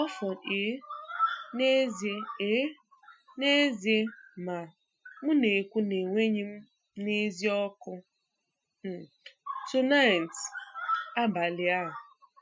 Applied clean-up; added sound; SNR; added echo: classical method Wiener filter.